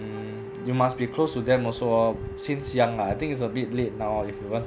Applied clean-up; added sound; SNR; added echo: none; Wind instrument, woodwind instrument; 12 dB; none.